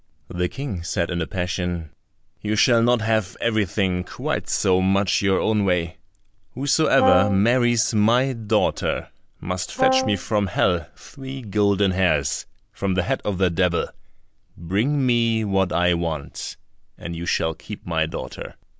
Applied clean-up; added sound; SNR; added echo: none; Brass instrument; 1 dB; none.